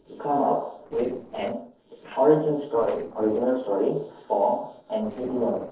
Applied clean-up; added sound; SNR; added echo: neural separator model SepFormer DNS4.